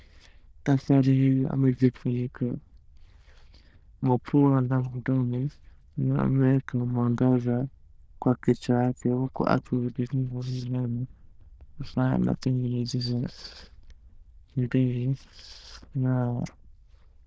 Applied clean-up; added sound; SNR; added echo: neural diffusion model UNIVERSE++.